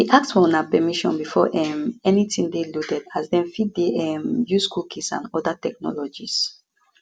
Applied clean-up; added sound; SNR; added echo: none; none; none; none.